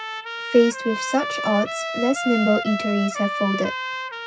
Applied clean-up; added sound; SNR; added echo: none; Trumpet; 6 dB; reverberation time 0.4 s.